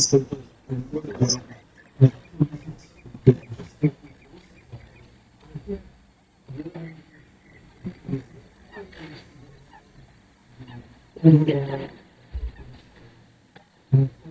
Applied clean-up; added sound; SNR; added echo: neural mask model DeepFilterNet 3.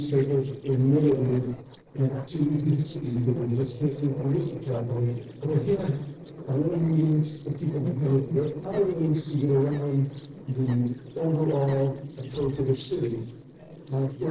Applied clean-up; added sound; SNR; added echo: neural separator model SepFormer DNS4.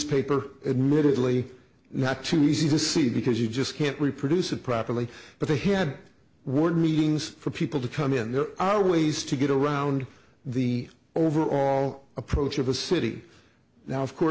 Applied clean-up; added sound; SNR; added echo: none; none; none; none.